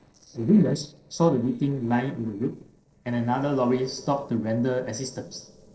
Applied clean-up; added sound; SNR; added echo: neural separator model SepFormer DNS4.